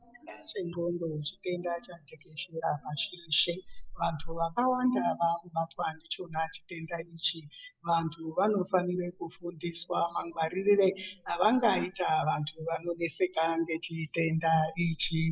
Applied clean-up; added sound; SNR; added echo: classical method log-MMSE.